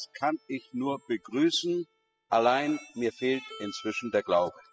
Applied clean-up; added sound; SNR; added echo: classical method spectral subtraction.